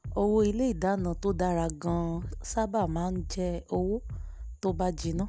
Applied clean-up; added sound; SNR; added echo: none; Bass drum; 9 dB; none.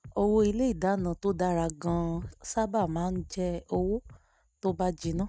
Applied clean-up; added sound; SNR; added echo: neural mask model RNNoise.